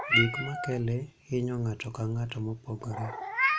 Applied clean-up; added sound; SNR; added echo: none; Meow; 1 dB; none.